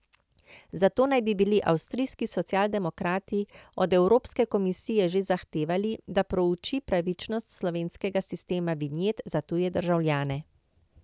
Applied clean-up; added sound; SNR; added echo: none; none; none; none.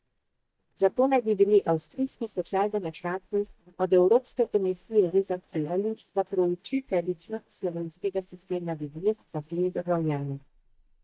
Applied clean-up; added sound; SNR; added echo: neural mask model DeepFilterNet 3.